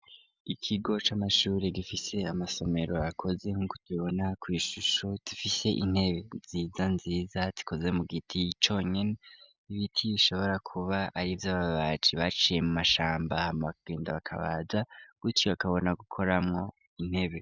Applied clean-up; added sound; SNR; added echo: none; none; none; none.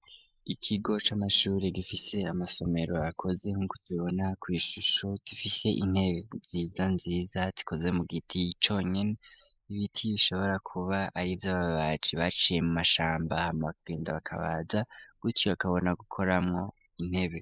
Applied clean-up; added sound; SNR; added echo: neural mask model Resemble Enhance denoiser.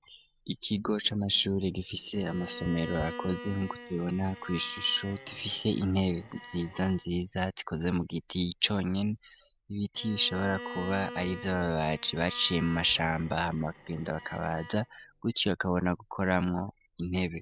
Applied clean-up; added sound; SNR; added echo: none; Bowed string instrument; 16 dB; none.